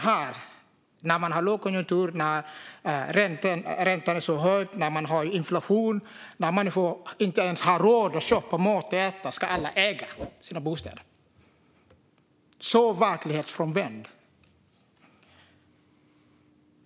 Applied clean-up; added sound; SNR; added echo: none; Whoosh, swoosh, swish; 14 dB; none.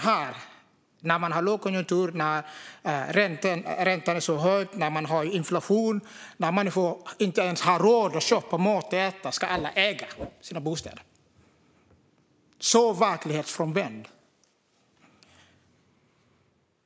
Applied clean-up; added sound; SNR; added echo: neural mask model Resemble Enhance denoiser.